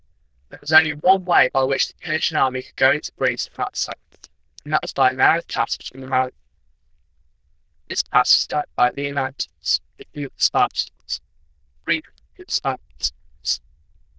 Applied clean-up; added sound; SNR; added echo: neural diffusion model UNIVERSE++.